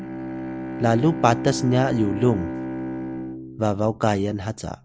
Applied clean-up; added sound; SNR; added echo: none; Bowed string instrument; 8 dB; none.